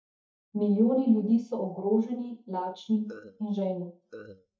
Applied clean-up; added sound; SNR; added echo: neural mask model DeepFilterNet 3.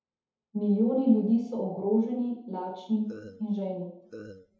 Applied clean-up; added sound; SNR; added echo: none; Burping, eructation; 17 dB; reverberation time 0.8 s.